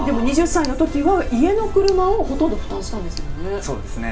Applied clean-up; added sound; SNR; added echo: none; Tick; 5 dB; reverberation time 2.6 s.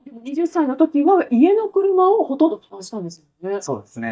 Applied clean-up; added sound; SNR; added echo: neural mask model DeepFilterNet 3.